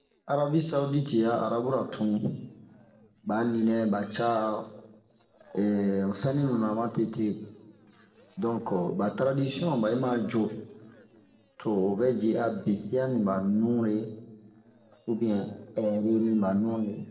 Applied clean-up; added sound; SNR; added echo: neural separator model SepFormer DNS4.